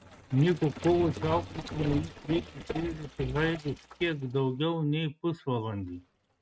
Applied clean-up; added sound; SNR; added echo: neural mask model RNNoise.